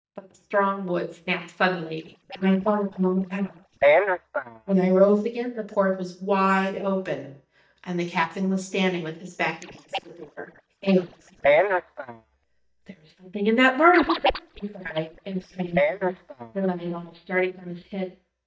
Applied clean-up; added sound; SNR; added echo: neural mask model DeepFilterNet 3.